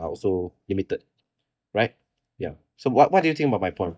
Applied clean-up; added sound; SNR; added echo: neural mask model DeepFilterNet 3.